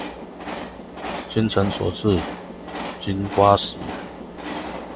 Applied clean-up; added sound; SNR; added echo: none; Train; 9 dB; none.